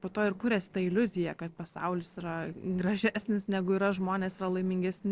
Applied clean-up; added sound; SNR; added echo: neural separator model SepFormer DNS4.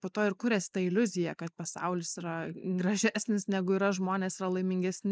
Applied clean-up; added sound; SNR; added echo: neural mask model Resemble Enhance denoiser.